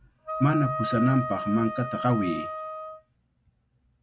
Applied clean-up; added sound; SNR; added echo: none; Wind instrument, woodwind instrument; 5 dB; none.